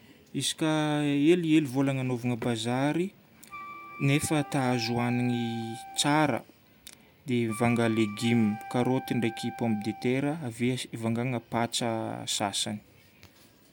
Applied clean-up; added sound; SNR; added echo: none; Wind instrument, woodwind instrument; 14 dB; none.